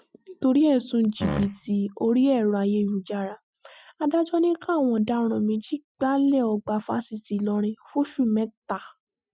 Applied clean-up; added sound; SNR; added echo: classical method Wiener filter.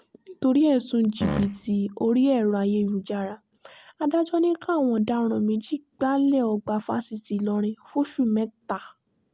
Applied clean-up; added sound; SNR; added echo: none; Fart; 5 dB; none.